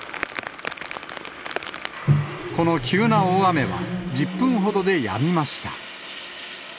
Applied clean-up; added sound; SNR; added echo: none; Microwave oven; 2 dB; none.